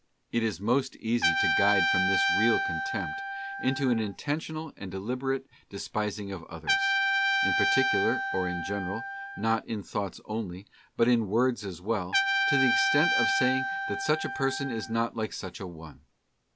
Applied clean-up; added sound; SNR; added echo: none; Trumpet; 0 dB; none.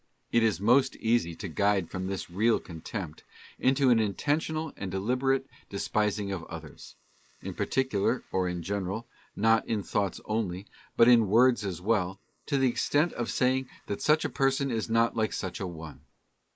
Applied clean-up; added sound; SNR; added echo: neural mask model Resemble Enhance denoiser.